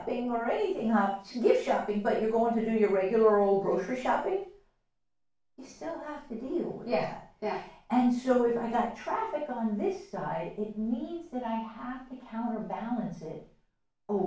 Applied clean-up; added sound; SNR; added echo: none; none; none; reverberation time 0.4 s.